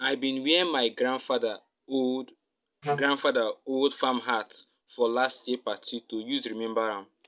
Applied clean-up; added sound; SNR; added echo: none; Wind instrument, woodwind instrument; 4 dB; none.